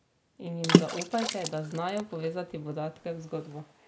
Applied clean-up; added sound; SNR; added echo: none; Water / Splash, splatter; -4 dB; none.